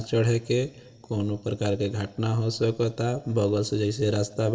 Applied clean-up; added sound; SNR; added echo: none; none; none; reverberation time 1.5 s.